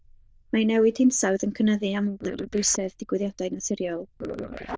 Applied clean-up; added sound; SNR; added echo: neural diffusion model UNIVERSE++.